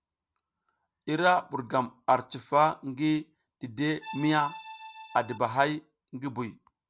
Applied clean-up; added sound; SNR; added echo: none; Accordion; 12 dB; none.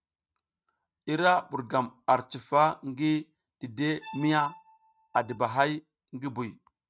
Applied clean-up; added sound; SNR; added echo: neural mask model RNNoise.